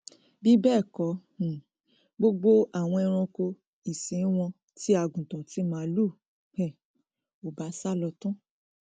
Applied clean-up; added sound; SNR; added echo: none; none; none; none.